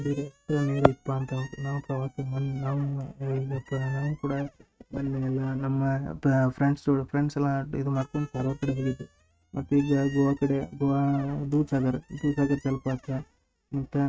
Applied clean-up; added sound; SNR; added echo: neural mask model RNNoise.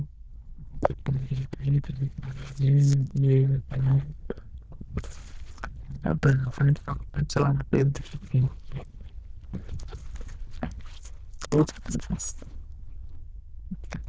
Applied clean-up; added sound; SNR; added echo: neural diffusion model UNIVERSE++.